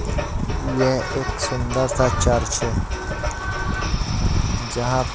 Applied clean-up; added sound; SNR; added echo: none; none; none; none.